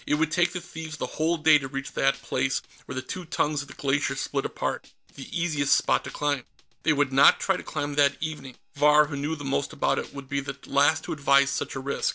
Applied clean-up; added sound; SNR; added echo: neural separator model SepFormer DNS4.